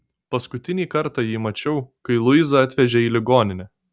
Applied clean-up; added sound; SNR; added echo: none; none; none; none.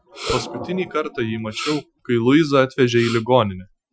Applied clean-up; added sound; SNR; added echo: classical method Wiener filter.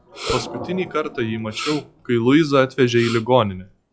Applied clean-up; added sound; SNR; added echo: classical method log-MMSE.